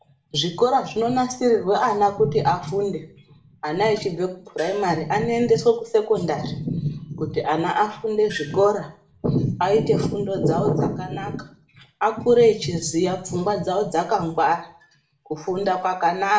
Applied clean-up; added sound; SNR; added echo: none; Gong; 18 dB; reverberation time 0.4 s.